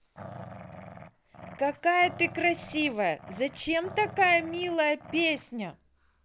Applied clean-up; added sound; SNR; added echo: none; Growling; 16 dB; none.